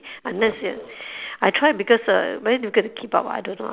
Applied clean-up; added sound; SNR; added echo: none; none; none; none.